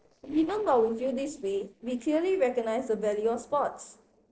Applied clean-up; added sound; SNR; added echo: neural separator model SepFormer DNS4.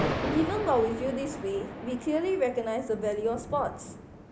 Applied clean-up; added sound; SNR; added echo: none; Thunder; 6 dB; none.